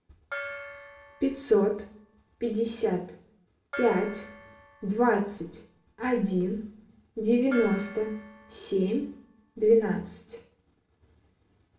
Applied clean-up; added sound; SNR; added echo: none; Gong; 16 dB; reverberation time 0.5 s.